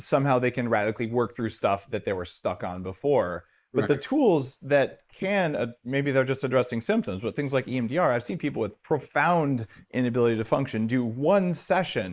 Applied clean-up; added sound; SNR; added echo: neural mask model Resemble Enhance denoiser.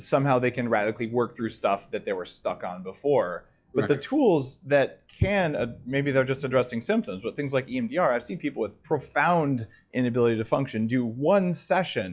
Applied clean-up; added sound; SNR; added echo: classical method log-MMSE.